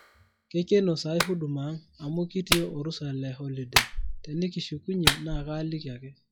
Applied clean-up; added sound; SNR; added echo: classical method log-MMSE.